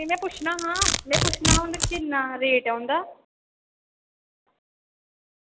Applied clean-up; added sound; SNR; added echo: none; Domestic sounds, home sounds; 1 dB; none.